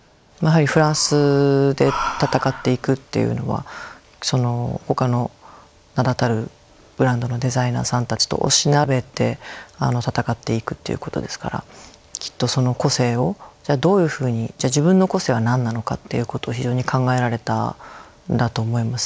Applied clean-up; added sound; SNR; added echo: none; Breathing; 12 dB; none.